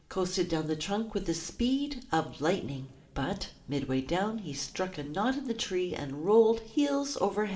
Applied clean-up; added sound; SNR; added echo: none; none; none; reverberation time 1.7 s.